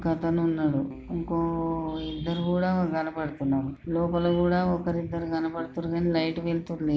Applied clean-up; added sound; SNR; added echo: none; Keyboard (musical); 19 dB; none.